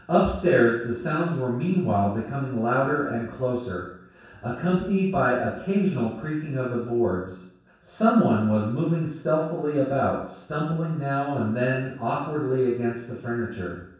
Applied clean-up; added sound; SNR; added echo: none; none; none; reverberation time 0.7 s.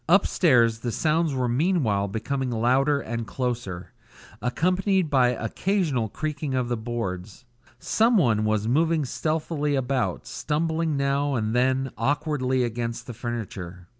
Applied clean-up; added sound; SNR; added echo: none; none; none; none.